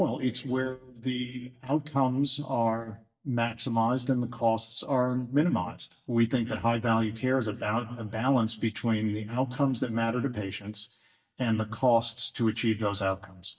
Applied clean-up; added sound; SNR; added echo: neural mask model DeepFilterNet 3.